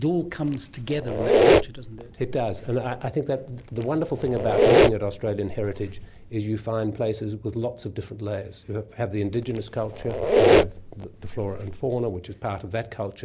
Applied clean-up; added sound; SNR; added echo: none; Squeak; -4 dB; none.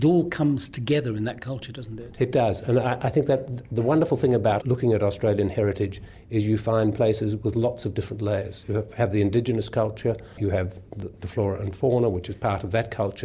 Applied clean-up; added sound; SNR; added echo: none; none; none; none.